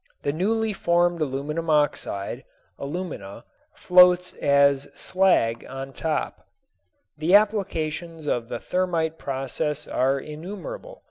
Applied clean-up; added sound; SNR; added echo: none; none; none; none.